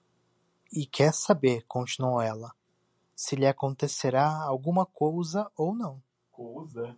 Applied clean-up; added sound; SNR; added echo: none; none; none; none.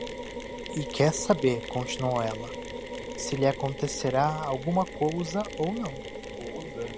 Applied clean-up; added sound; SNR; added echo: none; Mechanisms; 8 dB; none.